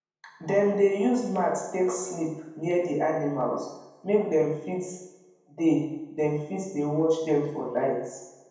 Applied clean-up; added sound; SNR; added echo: none; none; none; reverberation time 0.8 s.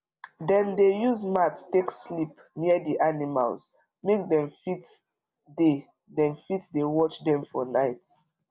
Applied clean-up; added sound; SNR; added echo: none; none; none; none.